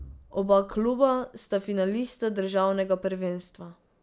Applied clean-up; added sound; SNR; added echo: none; none; none; none.